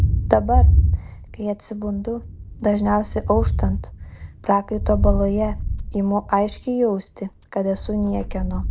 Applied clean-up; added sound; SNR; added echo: none; Thunder; 0 dB; none.